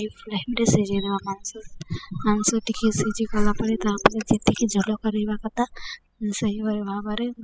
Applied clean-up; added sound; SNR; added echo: classical method spectral subtraction.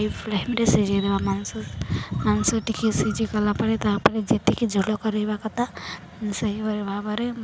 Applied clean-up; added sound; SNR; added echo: none; none; none; none.